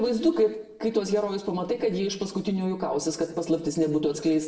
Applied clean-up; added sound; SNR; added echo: none; none; none; reverberation time 0.7 s.